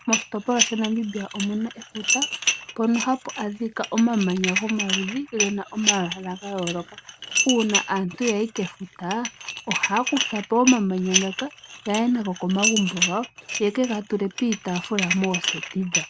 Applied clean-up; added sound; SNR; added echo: none; Dishes, pots, and pans; 3 dB; none.